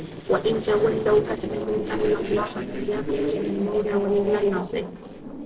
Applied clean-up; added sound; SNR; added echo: neural separator model SepFormer DNS4.